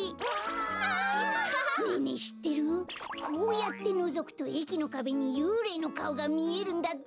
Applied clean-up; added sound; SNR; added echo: none; none; none; none.